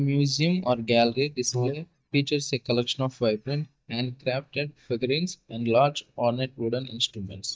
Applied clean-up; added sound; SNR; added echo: neural mask model DeepFilterNet 3.